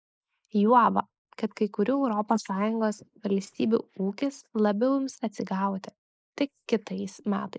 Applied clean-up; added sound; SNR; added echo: neural mask model Resemble Enhance denoiser.